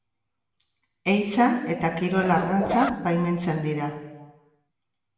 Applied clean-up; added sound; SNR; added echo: none; Zipper (clothing); 6 dB; reverberation time 1.2 s.